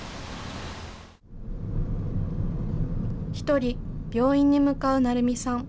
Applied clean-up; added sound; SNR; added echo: none; none; none; none.